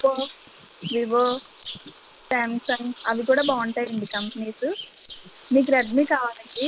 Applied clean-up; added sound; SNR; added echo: neural mask model Resemble Enhance denoiser.